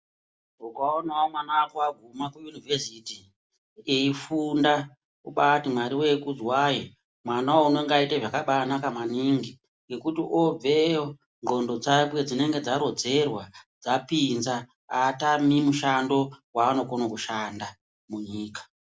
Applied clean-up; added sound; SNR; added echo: none; none; none; none.